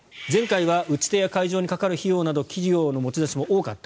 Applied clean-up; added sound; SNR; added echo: none; none; none; none.